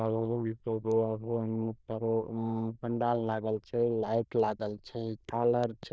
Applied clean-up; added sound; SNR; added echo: neural diffusion model UNIVERSE++.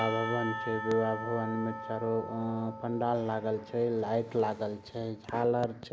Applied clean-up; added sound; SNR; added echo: none; Church bell / Percussion; 9 dB; none.